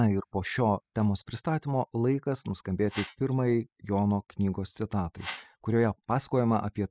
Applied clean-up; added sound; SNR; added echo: classical method spectral subtraction.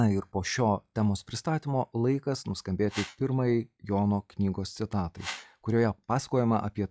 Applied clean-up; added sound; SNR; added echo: classical method log-MMSE.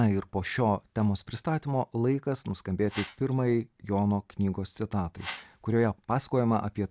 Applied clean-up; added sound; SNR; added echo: none; Whoosh, swoosh, swish; 14 dB; none.